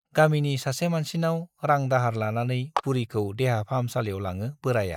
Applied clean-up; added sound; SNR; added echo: neural mask model DeepFilterNet 3.